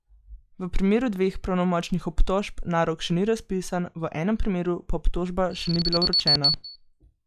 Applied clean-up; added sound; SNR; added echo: classical method log-MMSE.